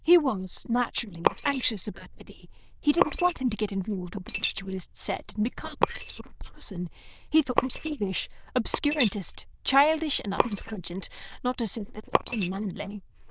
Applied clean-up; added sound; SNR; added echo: neural diffusion model UNIVERSE++.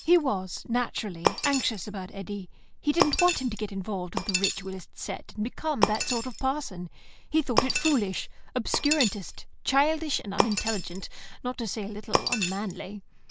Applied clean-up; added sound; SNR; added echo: none; Shatter; 4 dB; none.